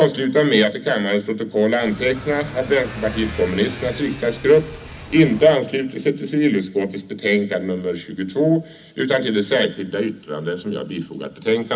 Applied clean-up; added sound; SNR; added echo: none; Motorcycle / Accelerating, revving, vroom; 14 dB; reverberation time 0.4 s.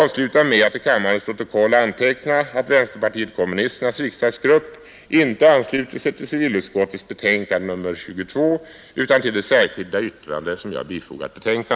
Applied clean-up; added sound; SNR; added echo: none; none; none; none.